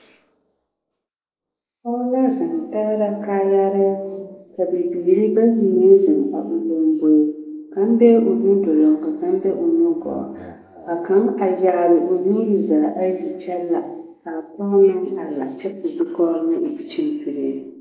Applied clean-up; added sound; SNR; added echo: neural mask model Resemble Enhance denoiser.